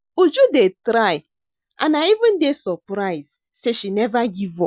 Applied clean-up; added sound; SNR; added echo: none; none; none; none.